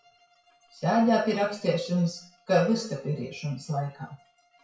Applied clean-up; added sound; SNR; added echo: classical method WPE with log-MMSE.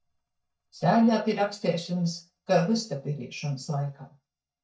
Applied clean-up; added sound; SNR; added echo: neural mask model DeepFilterNet 3.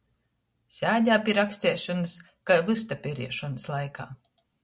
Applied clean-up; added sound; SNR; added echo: none; none; none; none.